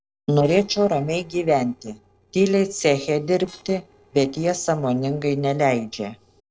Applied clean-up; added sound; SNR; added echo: neural separator model SepFormer DNS4.